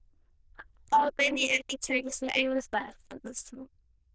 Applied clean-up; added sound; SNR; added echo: neural diffusion model UNIVERSE++.